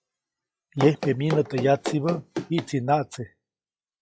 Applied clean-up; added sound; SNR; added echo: classical method log-MMSE.